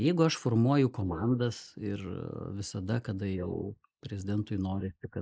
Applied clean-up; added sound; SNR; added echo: neural mask model Resemble Enhance denoiser.